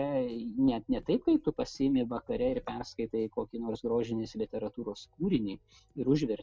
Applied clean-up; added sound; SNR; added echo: none; none; none; none.